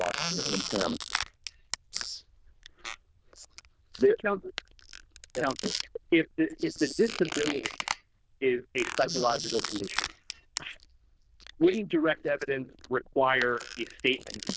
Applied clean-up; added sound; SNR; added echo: neural diffusion model UNIVERSE++.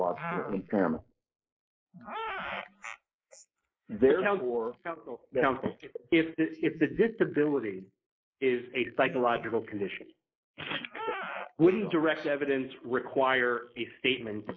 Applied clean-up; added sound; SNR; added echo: neural mask model Resemble Enhance denoiser.